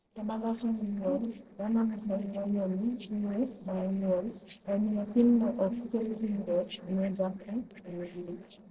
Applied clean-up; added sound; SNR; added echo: neural separator model SepFormer DNS4.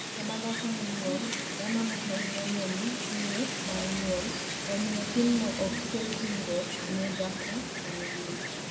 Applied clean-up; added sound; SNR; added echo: none; Wind; 2 dB; reverberation time 1.7 s.